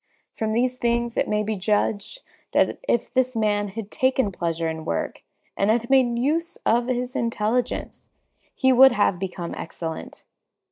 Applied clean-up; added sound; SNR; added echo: neural mask model DeepFilterNet 3.